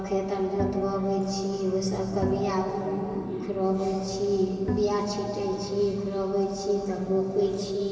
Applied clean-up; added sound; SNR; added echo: none; Bowed string instrument; 9 dB; reverberation time 2.8 s.